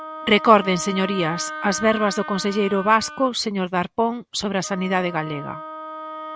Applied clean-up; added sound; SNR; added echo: none; Wind instrument, woodwind instrument; 12 dB; none.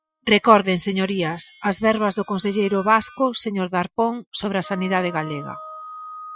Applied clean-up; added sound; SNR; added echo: classical method Wiener filter.